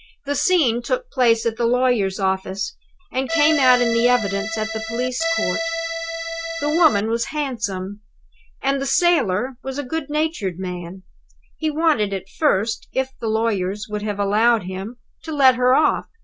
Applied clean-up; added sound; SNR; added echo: none; Accordion; 4 dB; none.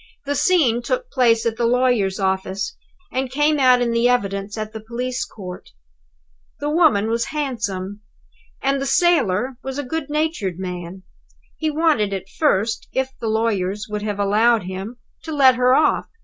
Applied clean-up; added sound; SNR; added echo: none; none; none; none.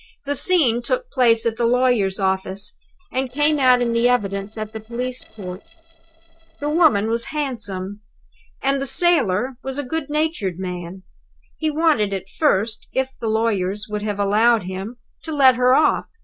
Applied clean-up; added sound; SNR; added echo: neural separator model SepFormer DNS4.